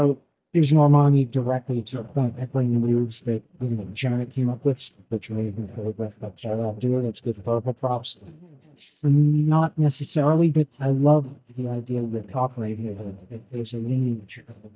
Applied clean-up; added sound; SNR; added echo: neural mask model DeepFilterNet 3.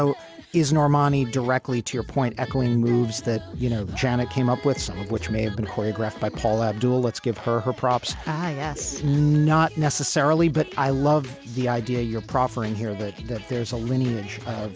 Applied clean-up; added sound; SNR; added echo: none; none; none; none.